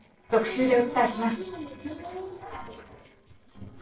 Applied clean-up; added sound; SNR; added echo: neural separator model SepFormer DNS4.